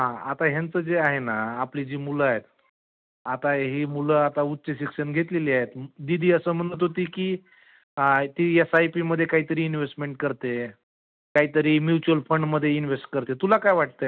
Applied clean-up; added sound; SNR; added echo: none; none; none; none.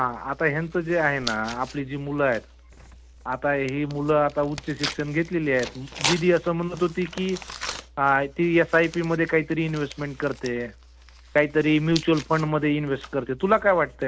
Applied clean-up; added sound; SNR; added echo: none; Tearing; 14 dB; none.